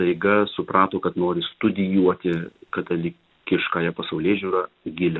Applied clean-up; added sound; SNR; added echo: none; none; none; none.